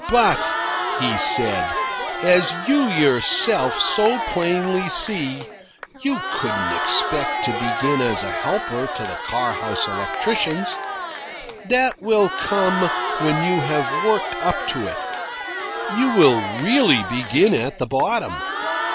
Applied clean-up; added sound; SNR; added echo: none; Crowd; 5 dB; none.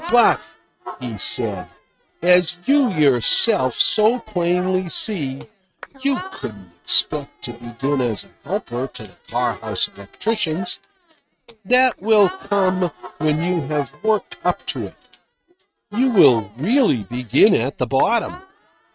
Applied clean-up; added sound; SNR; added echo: neural mask model RNNoise.